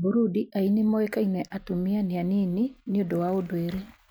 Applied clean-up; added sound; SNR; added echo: none; none; none; none.